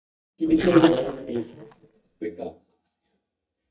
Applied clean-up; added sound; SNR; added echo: neural mask model DeepFilterNet 3.